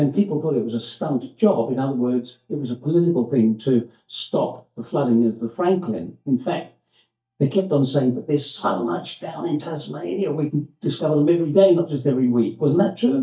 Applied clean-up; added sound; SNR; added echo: neural mask model DeepFilterNet 3.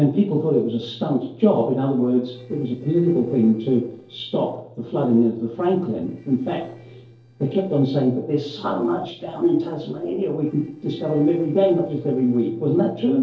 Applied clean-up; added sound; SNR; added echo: neural separator model SepFormer DNS4.